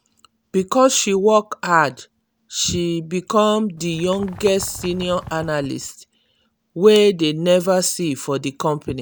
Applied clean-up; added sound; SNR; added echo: none; Bird; 18 dB; none.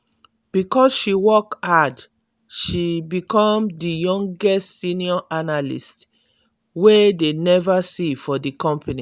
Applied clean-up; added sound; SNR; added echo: none; none; none; none.